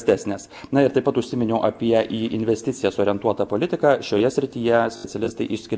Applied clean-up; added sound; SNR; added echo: none; none; none; none.